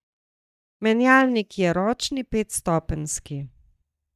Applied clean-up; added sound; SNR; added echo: neural mask model DeepFilterNet 3.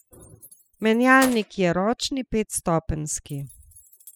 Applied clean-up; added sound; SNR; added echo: classical method spectral subtraction.